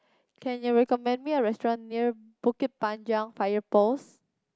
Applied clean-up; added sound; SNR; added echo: none; none; none; none.